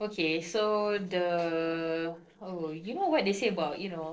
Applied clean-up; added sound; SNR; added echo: neural separator model SepFormer DNS4.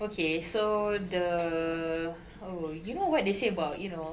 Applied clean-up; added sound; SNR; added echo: none; Chirp, tweet / Fowl; 19 dB; reverberation time 0.3 s.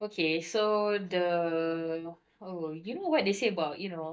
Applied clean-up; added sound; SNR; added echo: neural mask model DeepFilterNet 3.